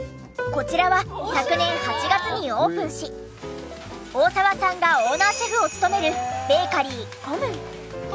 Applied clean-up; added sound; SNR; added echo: none; none; none; none.